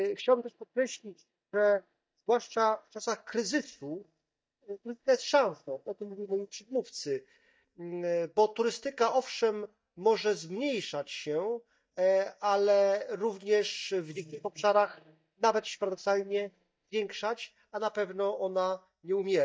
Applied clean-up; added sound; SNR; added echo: neural mask model DeepFilterNet 3.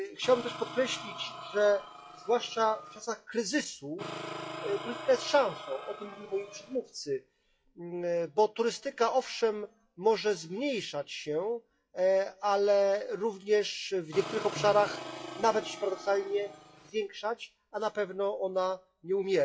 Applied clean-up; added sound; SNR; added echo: classical method WPE with log-MMSE.